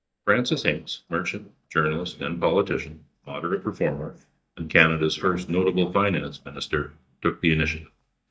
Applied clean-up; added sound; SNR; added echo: neural mask model DeepFilterNet 3.